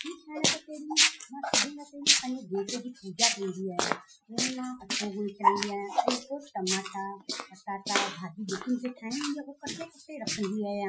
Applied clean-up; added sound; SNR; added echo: classical method Wiener filter.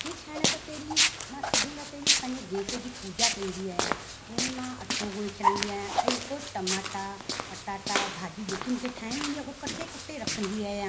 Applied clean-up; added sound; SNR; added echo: none; Walk, footsteps; -4 dB; none.